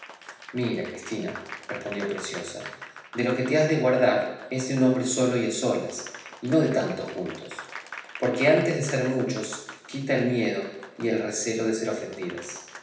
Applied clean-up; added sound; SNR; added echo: none; Applause; 17 dB; reverberation time 0.9 s.